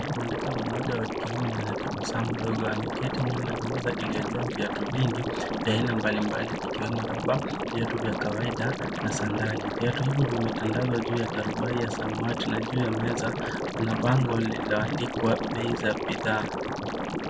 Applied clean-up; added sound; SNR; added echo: none; Liquid; 1 dB; none.